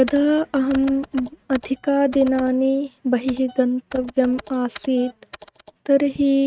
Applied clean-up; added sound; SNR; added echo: neural mask model RNNoise.